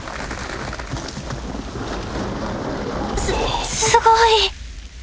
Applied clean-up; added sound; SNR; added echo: none; none; none; none.